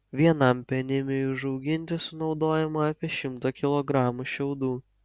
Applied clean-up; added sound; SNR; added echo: none; none; none; none.